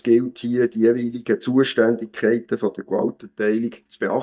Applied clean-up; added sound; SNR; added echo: neural mask model DeepFilterNet 3.